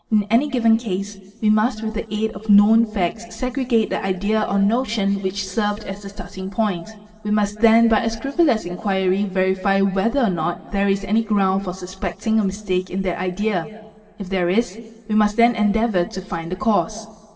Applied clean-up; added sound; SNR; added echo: none; none; none; reverberation time 2.6 s.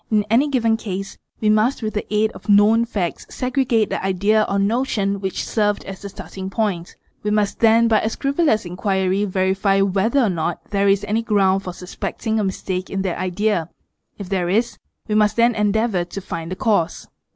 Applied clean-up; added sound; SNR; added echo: none; none; none; none.